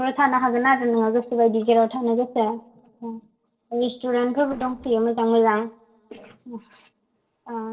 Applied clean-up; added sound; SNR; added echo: neural separator model SepFormer DNS4.